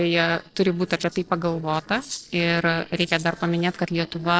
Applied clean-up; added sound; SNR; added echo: neural separator model SepFormer DNS4.